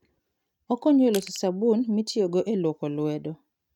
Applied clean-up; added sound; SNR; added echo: neural mask model RNNoise.